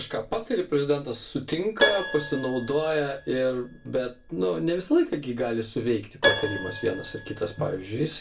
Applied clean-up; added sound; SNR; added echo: none; Keyboard (musical); 6 dB; reverberation time 0.2 s.